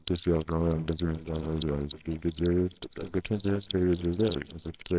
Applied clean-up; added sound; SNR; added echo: neural separator model SepFormer WHAMR!.